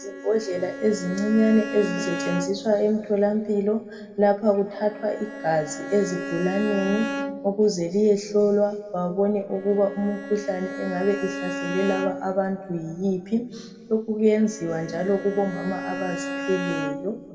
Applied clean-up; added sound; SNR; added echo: none; Bowed string instrument; 10 dB; reverberation time 1.9 s.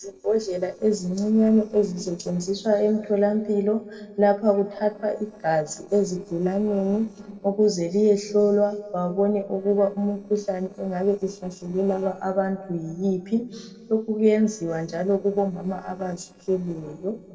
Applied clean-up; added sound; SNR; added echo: neural separator model SepFormer DNS4.